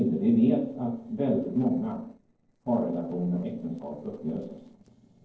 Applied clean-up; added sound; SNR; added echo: neural separator model SepFormer DNS4.